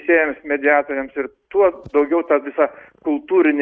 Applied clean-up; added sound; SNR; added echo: neural mask model RNNoise.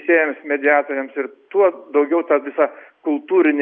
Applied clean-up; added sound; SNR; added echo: none; none; none; none.